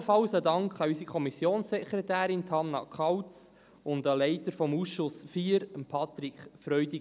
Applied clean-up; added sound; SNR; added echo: none; none; none; none.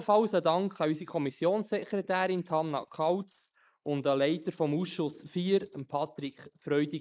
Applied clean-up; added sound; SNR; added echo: neural mask model Resemble Enhance denoiser.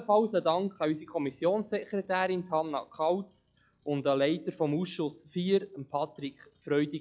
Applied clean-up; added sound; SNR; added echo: classical method log-MMSE.